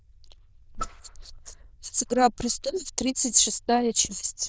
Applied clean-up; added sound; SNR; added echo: neural diffusion model UNIVERSE++.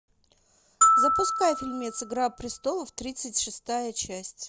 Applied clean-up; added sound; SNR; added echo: none; Glockenspiel; -4 dB; none.